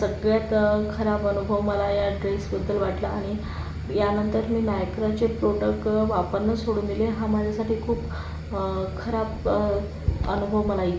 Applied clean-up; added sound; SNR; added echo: none; none; none; none.